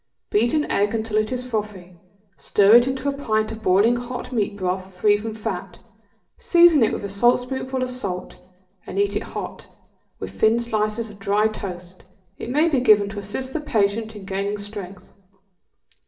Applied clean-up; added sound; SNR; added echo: none; none; none; reverberation time 0.6 s.